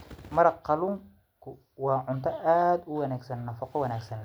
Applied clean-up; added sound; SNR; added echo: none; none; none; none.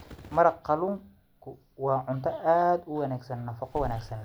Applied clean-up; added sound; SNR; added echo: none; Growling / Hiss; 19 dB; none.